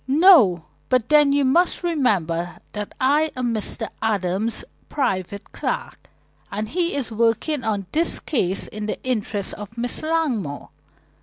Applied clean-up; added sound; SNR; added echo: none; none; none; none.